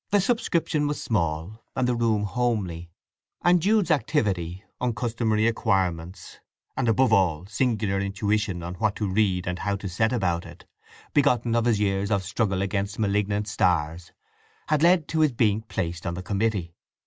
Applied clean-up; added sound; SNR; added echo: none; none; none; none.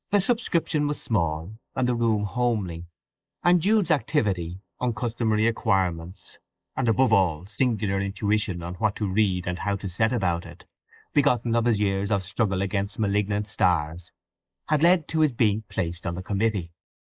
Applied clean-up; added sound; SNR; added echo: neural mask model Resemble Enhance denoiser.